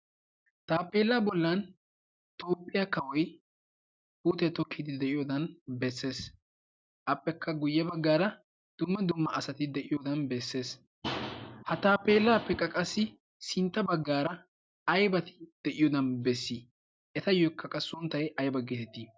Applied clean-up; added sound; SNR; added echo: none; none; none; none.